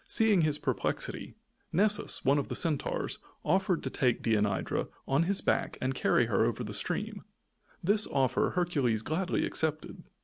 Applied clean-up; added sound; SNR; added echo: none; none; none; none.